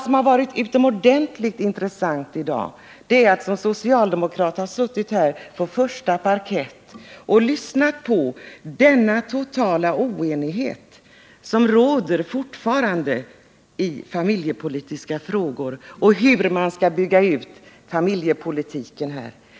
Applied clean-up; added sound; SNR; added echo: none; none; none; none.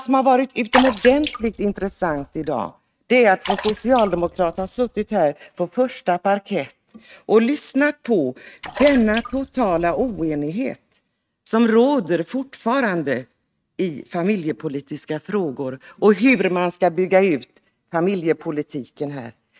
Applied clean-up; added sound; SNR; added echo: neural mask model RNNoise.